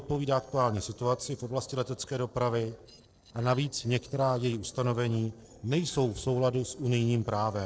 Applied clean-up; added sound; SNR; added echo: neural separator model SepFormer DNS4.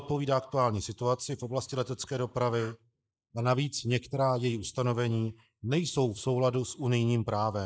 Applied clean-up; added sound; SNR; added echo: neural mask model Resemble Enhance denoiser.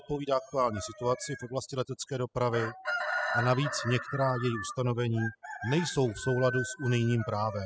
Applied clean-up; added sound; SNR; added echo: classical method spectral subtraction.